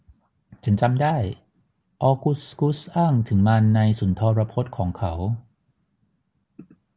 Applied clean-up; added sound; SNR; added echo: none; none; none; none.